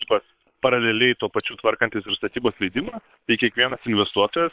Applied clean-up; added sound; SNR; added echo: neural separator model SepFormer WHAM!.